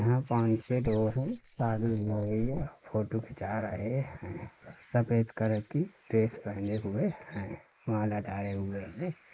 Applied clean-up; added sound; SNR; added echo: neural mask model Resemble Enhance denoiser.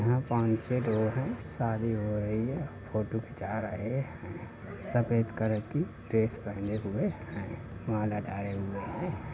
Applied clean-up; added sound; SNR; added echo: none; none; none; none.